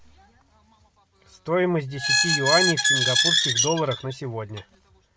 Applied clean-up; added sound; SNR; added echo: none; Squeak; -4 dB; none.